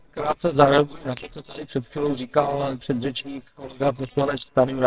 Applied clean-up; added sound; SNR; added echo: neural separator model SepFormer WHAMR!.